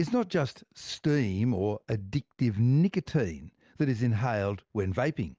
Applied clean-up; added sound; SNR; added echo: none; none; none; none.